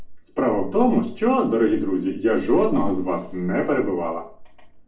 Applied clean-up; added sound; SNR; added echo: none; none; none; reverberation time 0.3 s.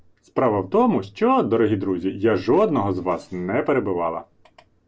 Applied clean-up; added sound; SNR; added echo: none; none; none; none.